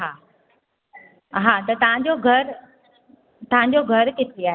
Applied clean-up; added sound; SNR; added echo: none; none; none; none.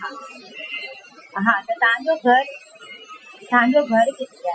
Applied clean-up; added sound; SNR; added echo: classical method Wiener filter.